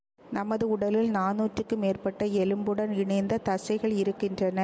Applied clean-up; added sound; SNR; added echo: none; none; none; none.